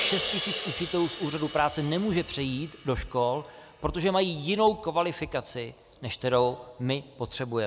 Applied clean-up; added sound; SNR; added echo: none; Crash cymbal; 10 dB; none.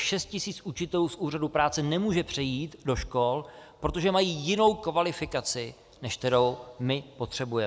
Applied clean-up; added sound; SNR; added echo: none; none; none; none.